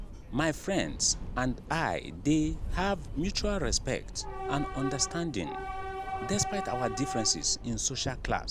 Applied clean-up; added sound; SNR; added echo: none; Subway, metro, underground / Train; 5 dB; none.